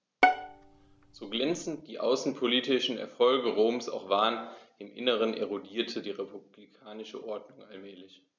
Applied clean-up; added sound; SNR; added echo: none; Bowed string instrument; 0 dB; none.